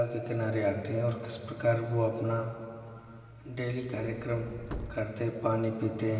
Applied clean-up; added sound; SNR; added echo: none; Subway, metro, underground; 14 dB; reverberation time 2.7 s.